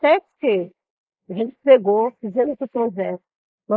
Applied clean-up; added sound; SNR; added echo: neural mask model Resemble Enhance denoiser.